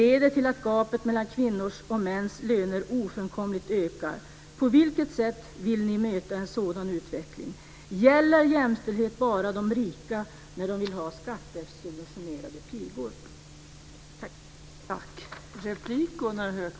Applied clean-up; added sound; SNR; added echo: none; none; none; none.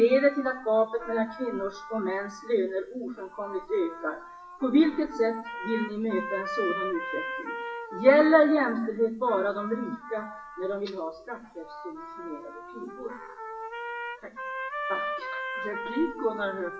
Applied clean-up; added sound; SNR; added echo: classical method WPE with log-MMSE.